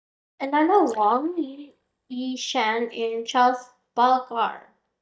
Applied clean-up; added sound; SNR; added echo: neural mask model DeepFilterNet 3.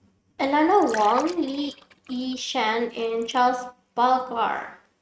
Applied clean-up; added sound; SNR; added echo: neural mask model RNNoise.